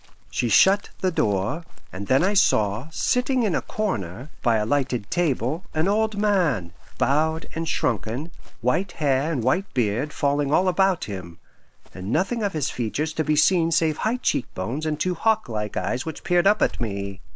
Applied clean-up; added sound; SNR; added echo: none; Chirp, tweet; 4 dB; none.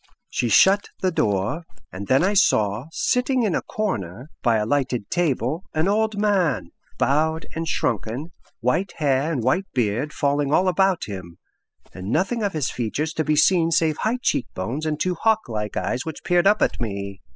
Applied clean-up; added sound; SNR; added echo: classical method spectral subtraction.